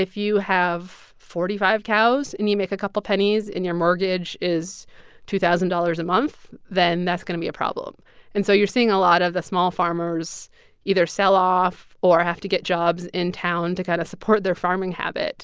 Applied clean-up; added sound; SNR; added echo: none; none; none; none.